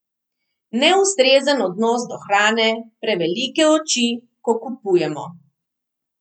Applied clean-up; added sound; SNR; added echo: none; none; none; none.